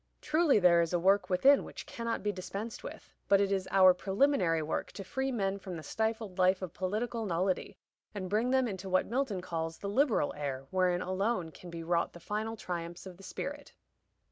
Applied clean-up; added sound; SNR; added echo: none; none; none; none.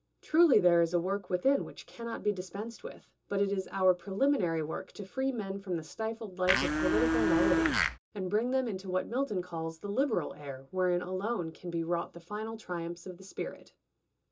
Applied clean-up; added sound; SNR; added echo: none; Domestic sounds, home sounds; -3 dB; reverberation time 0.2 s.